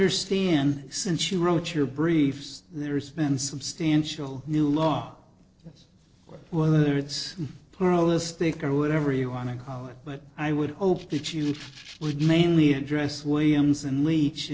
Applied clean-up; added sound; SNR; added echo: neural separator model SepFormer DNS4.